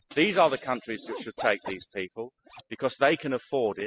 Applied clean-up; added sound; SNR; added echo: classical method spectral subtraction.